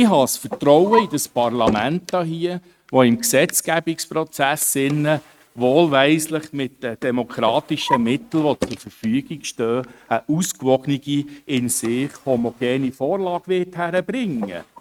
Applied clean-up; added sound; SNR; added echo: neural mask model RNNoise.